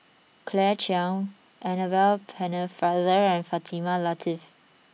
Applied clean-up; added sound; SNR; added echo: none; none; none; none.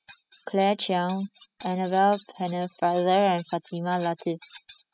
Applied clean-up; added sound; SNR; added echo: classical method spectral subtraction.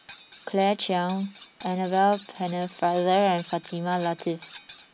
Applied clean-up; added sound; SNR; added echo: none; Cutlery, silverware; 15 dB; none.